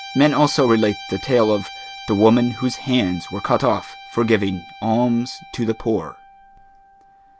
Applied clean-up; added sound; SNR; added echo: none; Guitar; 17 dB; none.